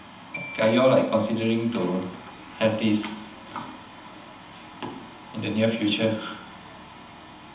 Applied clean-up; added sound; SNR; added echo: none; Glockenspiel; 19 dB; reverberation time 0.8 s.